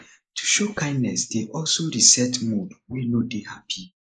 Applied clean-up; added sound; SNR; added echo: neural mask model Resemble Enhance denoiser.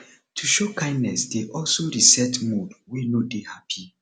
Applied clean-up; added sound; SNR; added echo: none; none; none; none.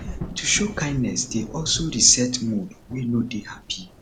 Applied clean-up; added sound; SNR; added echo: none; Thunder / Rain; 13 dB; none.